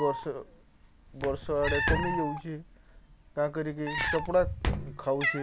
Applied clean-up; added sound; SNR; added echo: none; Walk, footsteps + Cat; 2 dB; none.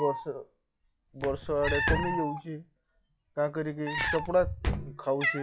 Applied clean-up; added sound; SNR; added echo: classical method log-MMSE.